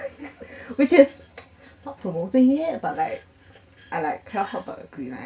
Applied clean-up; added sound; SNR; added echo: none; none; none; reverberation time 0.2 s.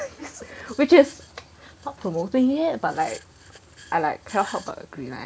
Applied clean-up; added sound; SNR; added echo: none; none; none; none.